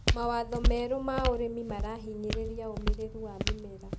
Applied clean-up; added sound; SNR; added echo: none; Walk, footsteps; -2 dB; none.